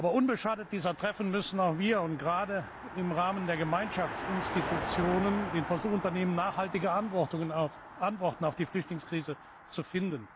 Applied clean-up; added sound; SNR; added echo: none; Car passing by; 10 dB; none.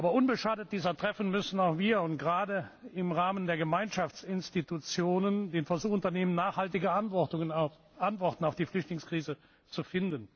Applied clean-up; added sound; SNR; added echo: none; none; none; none.